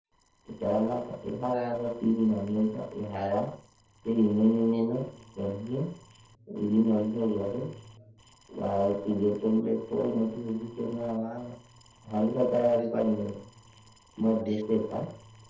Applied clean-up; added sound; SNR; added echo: neural separator model SepFormer DNS4.